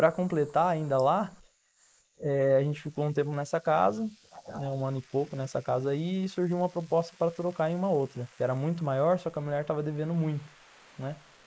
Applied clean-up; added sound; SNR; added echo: neural mask model Resemble Enhance denoiser.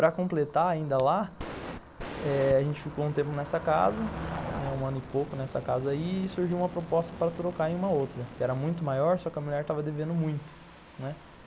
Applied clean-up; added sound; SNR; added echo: none; Fire + Motor vehicle (road); 12 dB; none.